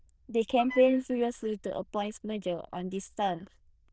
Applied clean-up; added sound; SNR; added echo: neural diffusion model UNIVERSE++.